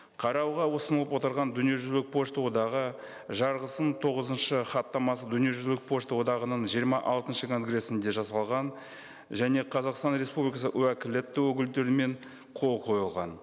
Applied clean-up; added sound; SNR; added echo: none; none; none; none.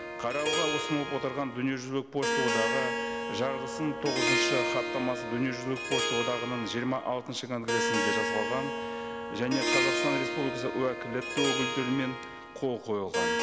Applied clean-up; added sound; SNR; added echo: none; Harp; -1 dB; none.